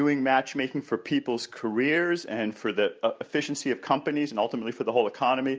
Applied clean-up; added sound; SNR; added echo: none; none; none; none.